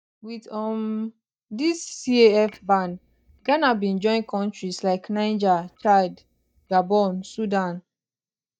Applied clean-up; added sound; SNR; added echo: neural mask model DeepFilterNet 3.